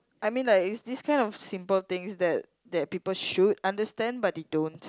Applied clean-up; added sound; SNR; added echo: none; none; none; none.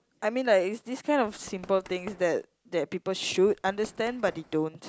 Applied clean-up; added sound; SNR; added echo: none; Run; 20 dB; none.